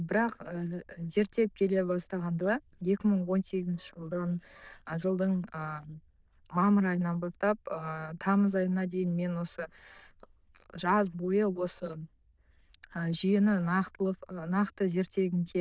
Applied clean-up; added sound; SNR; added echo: neural diffusion model UNIVERSE++.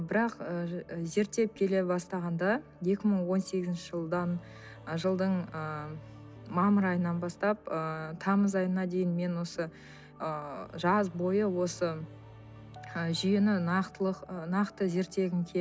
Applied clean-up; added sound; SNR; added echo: none; Engine / Domestic sounds, home sounds; 19 dB; none.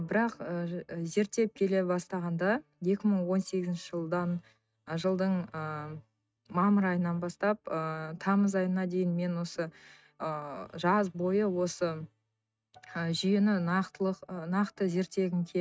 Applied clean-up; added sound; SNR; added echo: neural mask model RNNoise.